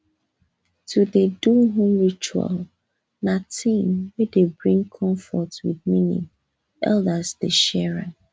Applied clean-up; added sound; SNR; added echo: none; none; none; none.